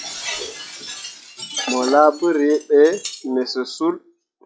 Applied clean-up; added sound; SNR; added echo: classical method log-MMSE.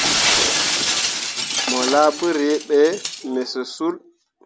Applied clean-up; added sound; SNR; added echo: none; Shatter; 1 dB; none.